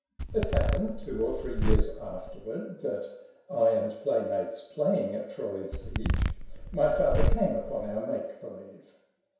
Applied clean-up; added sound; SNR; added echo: none; Zipper (clothing); -3 dB; reverberation time 0.7 s.